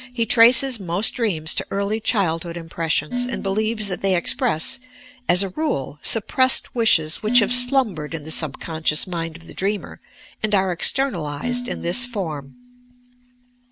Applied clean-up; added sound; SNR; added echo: none; Dishes, pots, and pans; 12 dB; none.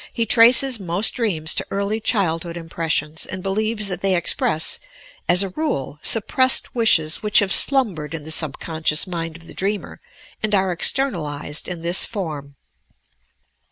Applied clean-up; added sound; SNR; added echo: none; none; none; none.